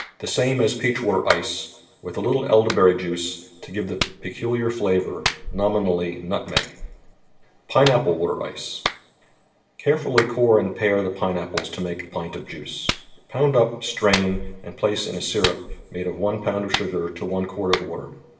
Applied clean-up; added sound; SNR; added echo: none; Clapping; 9 dB; reverberation time 0.7 s.